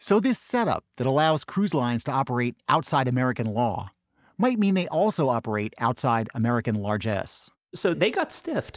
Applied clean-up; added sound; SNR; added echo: none; none; none; none.